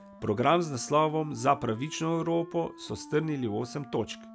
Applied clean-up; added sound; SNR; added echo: none; Wind instrument, woodwind instrument; 18 dB; none.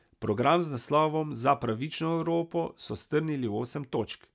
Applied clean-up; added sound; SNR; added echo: none; none; none; none.